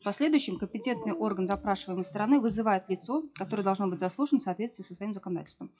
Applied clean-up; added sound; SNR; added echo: classical method WPE with log-MMSE.